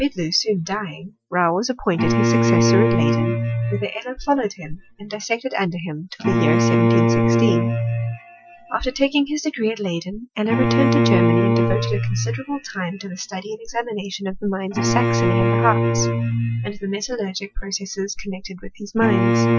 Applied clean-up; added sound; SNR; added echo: classical method Wiener filter.